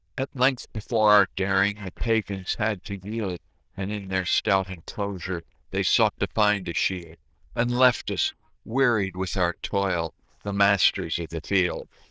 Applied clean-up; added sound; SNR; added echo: neural diffusion model UNIVERSE++.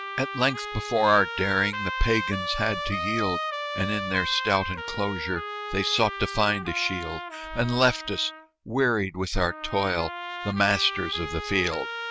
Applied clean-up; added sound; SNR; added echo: none; Trumpet; 7 dB; none.